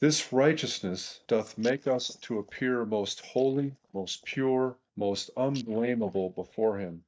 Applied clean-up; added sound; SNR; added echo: neural mask model DeepFilterNet 3.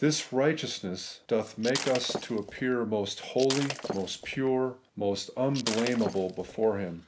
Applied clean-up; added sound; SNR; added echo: none; Shatter; 9 dB; none.